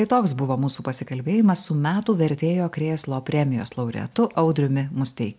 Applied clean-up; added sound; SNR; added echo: none; none; none; none.